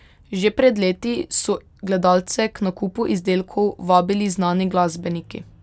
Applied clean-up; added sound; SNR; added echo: none; none; none; none.